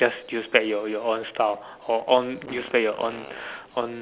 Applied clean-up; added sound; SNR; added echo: none; Fart; 18 dB; none.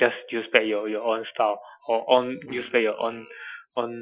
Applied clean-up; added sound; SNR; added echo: classical method Wiener filter.